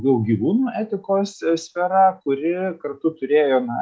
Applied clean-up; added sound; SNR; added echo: none; none; none; none.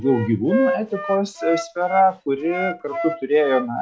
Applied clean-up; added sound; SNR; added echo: none; Wind instrument, woodwind instrument; 7 dB; none.